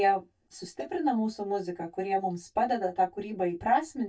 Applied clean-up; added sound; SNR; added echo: neural mask model DeepFilterNet 3.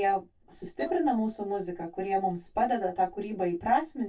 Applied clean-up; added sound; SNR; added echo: neural separator model SepFormer DNS4.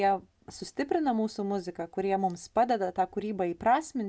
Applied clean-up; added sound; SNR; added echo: none; none; none; none.